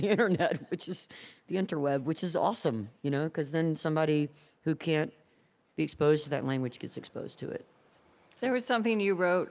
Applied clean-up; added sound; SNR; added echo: none; none; none; none.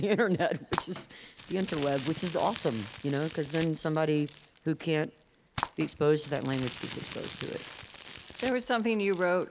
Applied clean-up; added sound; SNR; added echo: none; Crumpling, crinkling; 12 dB; none.